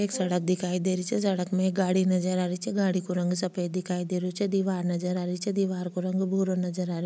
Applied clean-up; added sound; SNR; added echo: none; Brass instrument; 19 dB; none.